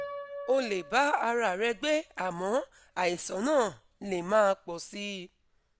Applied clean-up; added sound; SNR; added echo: none; Piano; 18 dB; none.